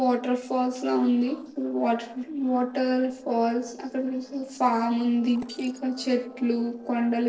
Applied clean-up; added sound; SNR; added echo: neural separator model SepFormer DNS4.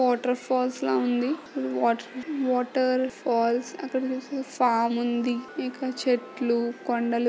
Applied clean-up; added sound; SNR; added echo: none; none; none; none.